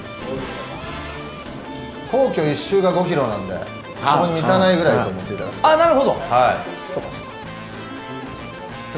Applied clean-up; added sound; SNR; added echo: none; none; none; none.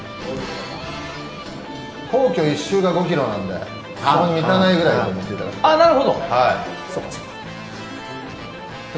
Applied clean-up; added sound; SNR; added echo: none; none; none; reverberation time 1.3 s.